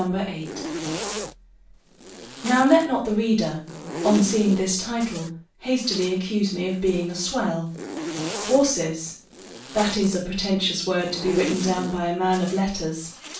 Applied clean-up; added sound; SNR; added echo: none; Zipper (clothing); 10 dB; reverberation time 0.3 s.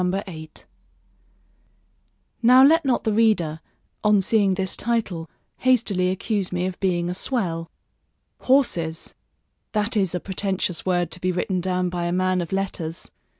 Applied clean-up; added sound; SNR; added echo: none; none; none; none.